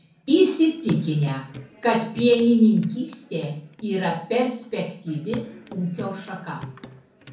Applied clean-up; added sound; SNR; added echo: none; Hands / Wood; 20 dB; reverberation time 0.6 s.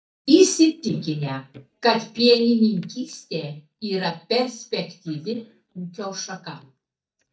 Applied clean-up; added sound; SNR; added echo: neural mask model DeepFilterNet 3.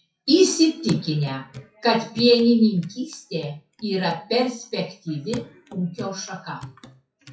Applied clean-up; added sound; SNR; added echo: classical method WPE with log-MMSE.